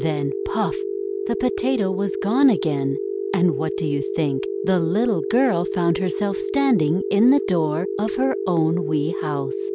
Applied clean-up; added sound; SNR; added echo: none; Telephone; 3 dB; none.